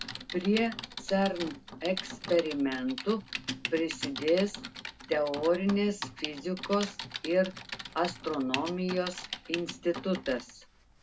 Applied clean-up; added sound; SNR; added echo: none; Typing; 10 dB; reverberation time 0.2 s.